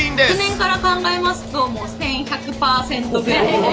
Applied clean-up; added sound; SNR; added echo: none; Car passing by; 12 dB; none.